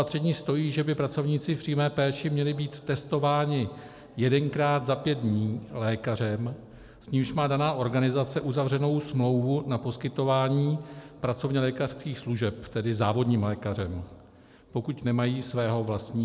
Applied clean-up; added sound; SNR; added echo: none; none; none; none.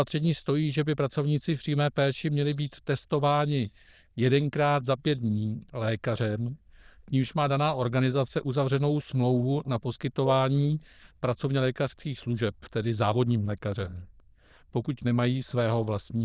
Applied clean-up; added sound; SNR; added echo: neural diffusion model UNIVERSE++.